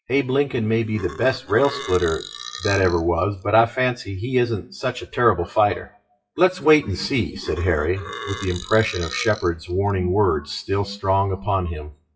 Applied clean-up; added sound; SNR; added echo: classical method WPE with log-MMSE.